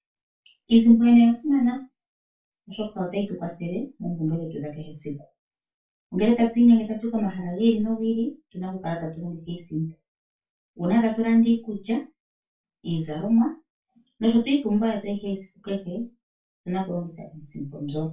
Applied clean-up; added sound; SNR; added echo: none; none; none; reverberation time 0.2 s.